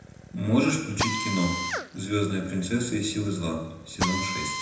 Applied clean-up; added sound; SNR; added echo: none; Drill; 6 dB; reverberation time 0.8 s.